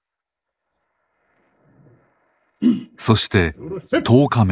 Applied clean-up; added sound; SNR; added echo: neural mask model Resemble Enhance denoiser.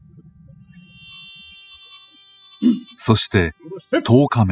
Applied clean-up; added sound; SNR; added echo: classical method spectral subtraction.